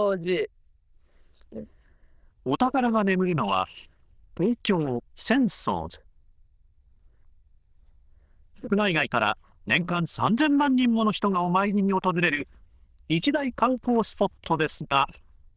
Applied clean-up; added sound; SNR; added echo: neural diffusion model UNIVERSE++.